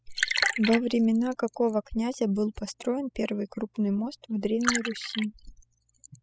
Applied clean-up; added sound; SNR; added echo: classical method spectral subtraction.